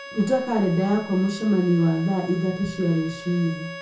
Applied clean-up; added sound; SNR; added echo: none; Bowed string instrument; 16 dB; reverberation time 0.5 s.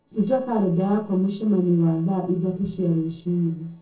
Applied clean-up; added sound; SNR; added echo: neural separator model SepFormer DNS4.